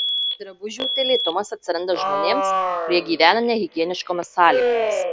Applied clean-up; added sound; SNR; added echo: none; Alarm; 2 dB; none.